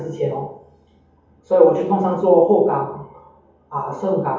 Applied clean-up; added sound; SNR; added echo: none; none; none; reverberation time 0.7 s.